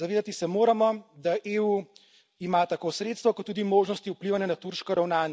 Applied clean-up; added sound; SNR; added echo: none; none; none; none.